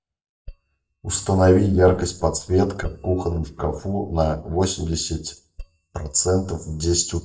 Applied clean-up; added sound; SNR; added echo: neural mask model DeepFilterNet 3.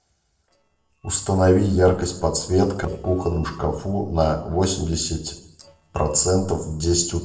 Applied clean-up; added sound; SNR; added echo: neural separator model SepFormer DNS4.